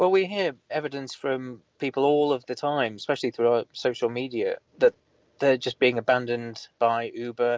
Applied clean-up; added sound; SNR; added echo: none; none; none; none.